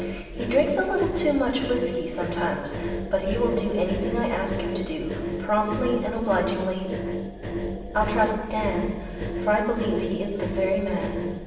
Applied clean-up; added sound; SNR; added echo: none; Engine; 4 dB; reverberation time 1.1 s.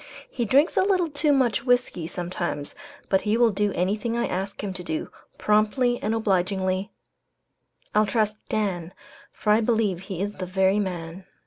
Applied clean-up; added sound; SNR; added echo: none; none; none; none.